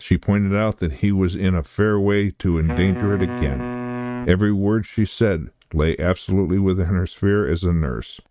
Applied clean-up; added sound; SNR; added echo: neural mask model RNNoise.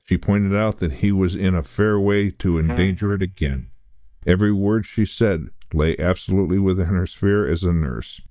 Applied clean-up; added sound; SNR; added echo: neural mask model DeepFilterNet 3.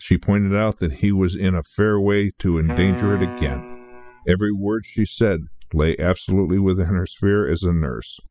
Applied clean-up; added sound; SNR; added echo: classical method spectral subtraction.